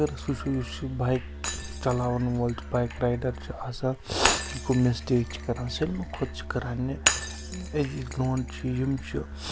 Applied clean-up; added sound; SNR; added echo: none; Musical instrument + Shatter; 6 dB; none.